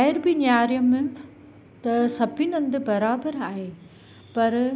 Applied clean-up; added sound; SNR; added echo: none; Electric guitar / Strum; 20 dB; none.